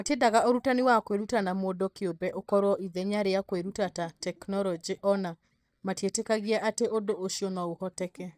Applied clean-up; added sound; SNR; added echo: neural mask model DeepFilterNet 3.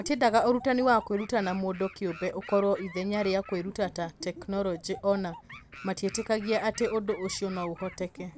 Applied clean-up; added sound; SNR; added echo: none; Animal; 19 dB; none.